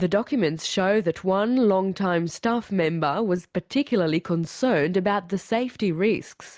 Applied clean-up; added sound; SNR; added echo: none; none; none; none.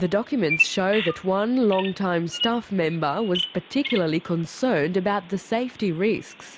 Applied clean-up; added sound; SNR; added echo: none; Bird vocalization, bird call, bird song; 9 dB; none.